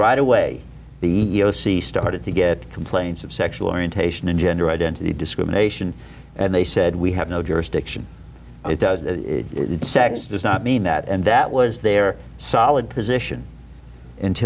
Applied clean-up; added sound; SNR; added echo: none; none; none; none.